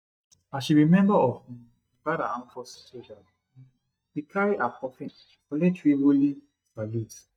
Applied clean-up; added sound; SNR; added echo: neural mask model DeepFilterNet 3.